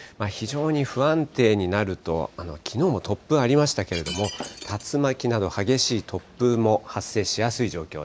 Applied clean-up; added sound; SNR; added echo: none; Shatter; 13 dB; none.